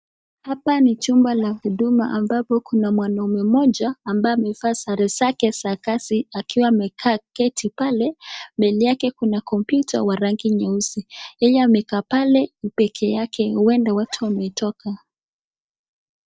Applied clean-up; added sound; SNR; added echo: neural mask model DeepFilterNet 3.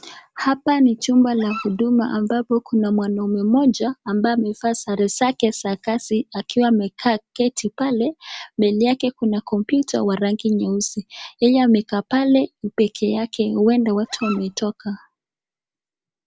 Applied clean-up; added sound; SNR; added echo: none; Dog; 17 dB; none.